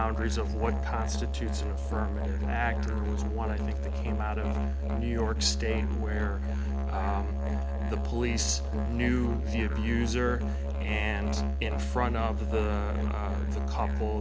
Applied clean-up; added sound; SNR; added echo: none; Musical instrument; -5 dB; none.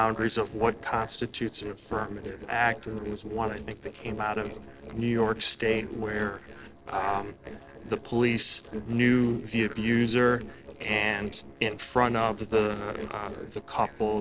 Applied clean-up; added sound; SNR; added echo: neural separator model SepFormer DNS4.